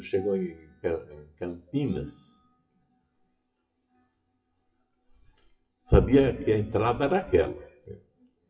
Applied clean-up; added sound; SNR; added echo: classical method WPE with log-MMSE.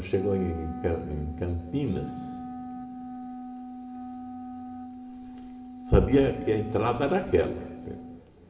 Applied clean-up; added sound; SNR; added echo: none; Wind instrument, woodwind instrument; 10 dB; reverberation time 2.3 s.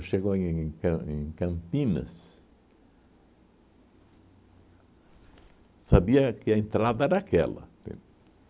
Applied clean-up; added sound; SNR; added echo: none; none; none; none.